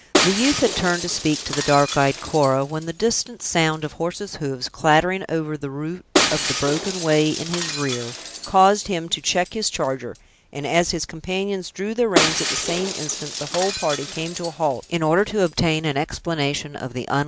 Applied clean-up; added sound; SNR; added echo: none; Shatter; 6 dB; none.